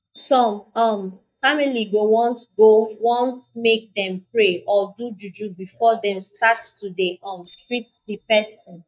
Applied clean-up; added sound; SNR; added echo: neural mask model DeepFilterNet 3.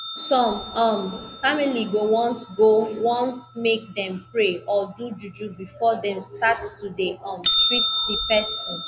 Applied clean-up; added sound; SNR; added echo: none; Bell; 0 dB; none.